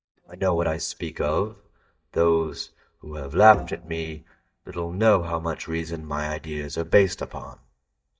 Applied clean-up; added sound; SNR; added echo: neural mask model DeepFilterNet 3.